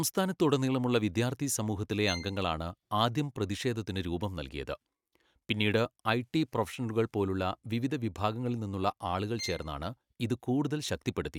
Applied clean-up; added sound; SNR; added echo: neural mask model RNNoise.